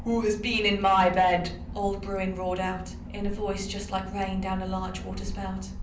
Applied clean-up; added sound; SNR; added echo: none; Engine / Boat, Water vehicle; 9 dB; reverberation time 0.6 s.